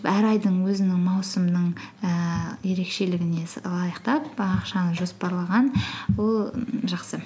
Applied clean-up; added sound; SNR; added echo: none; none; none; none.